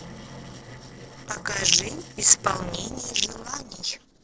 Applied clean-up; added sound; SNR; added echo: neural separator model SepFormer DNS4.